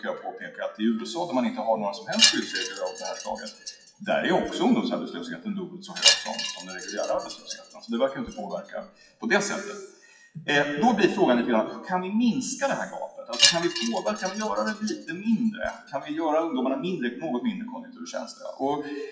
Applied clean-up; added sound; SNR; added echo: classical method WPE with log-MMSE.